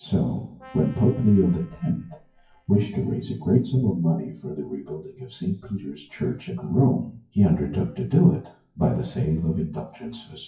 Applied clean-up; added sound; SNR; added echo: classical method WPE with log-MMSE.